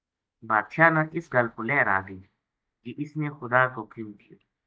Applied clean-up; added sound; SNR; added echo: neural mask model DeepFilterNet 3.